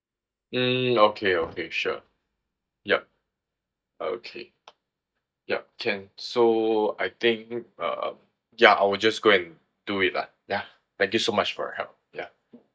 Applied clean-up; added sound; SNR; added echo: neural mask model DeepFilterNet 3.